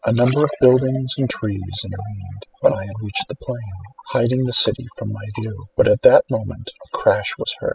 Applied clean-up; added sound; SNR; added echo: classical method spectral subtraction.